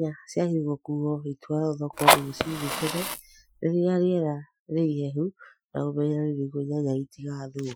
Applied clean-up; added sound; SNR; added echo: classical method Wiener filter.